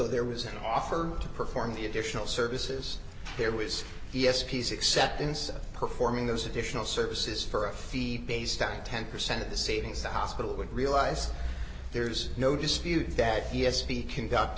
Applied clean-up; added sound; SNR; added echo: none; none; none; none.